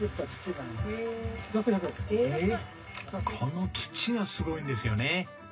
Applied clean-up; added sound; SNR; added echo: none; none; none; reverberation time 0.4 s.